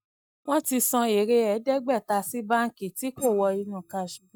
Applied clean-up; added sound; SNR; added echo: neural mask model DeepFilterNet 3.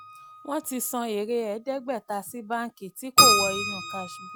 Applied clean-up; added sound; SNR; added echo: none; Keyboard (musical); -4 dB; none.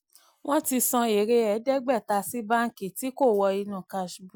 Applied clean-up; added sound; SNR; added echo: none; none; none; none.